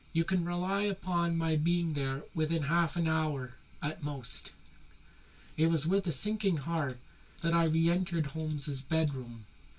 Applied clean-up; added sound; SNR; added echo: none; none; none; reverberation time 0.1 s.